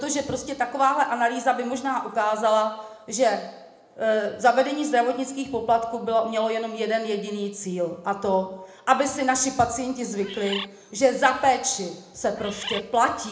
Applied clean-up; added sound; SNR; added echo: none; Bird; 9 dB; reverberation time 0.8 s.